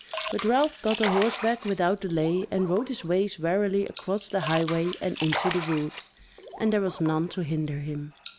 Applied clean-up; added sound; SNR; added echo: none; Splash, splatter; 9 dB; none.